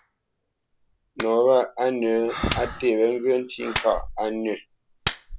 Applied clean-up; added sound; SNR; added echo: none; Breathing + Clapping; 9 dB; none.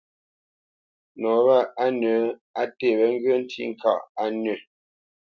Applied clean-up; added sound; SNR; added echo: none; none; none; none.